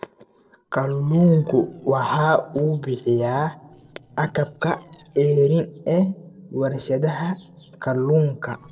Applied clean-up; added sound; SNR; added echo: neural separator model SepFormer DNS4.